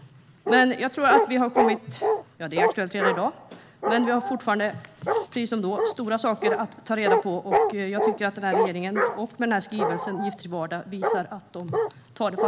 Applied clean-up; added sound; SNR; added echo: none; Bark; 1 dB; none.